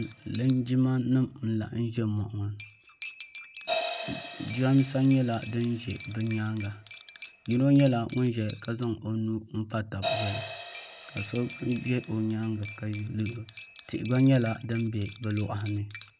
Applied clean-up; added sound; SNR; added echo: none; Crash cymbal + Cutlery, silverware; 13 dB; none.